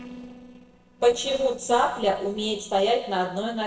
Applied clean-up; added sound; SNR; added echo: neural separator model SepFormer DNS4.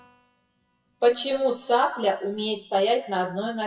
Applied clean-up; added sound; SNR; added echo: classical method WPE with log-MMSE.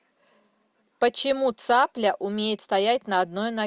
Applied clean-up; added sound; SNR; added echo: none; none; none; none.